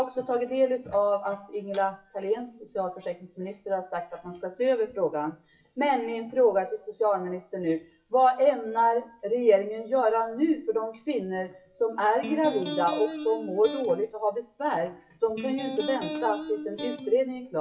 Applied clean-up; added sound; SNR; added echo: classical method WPE with log-MMSE.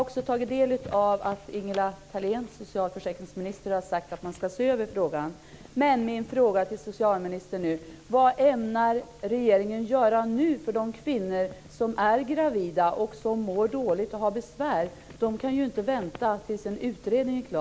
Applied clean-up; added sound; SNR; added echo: none; none; none; none.